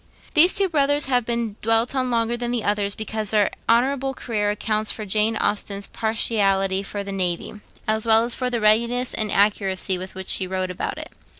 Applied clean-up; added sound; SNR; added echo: none; none; none; none.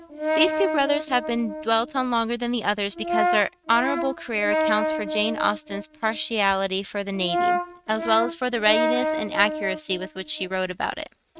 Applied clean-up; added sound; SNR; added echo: neural mask model RNNoise.